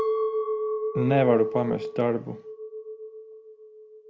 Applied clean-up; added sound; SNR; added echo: none; Chink, clink; 2 dB; none.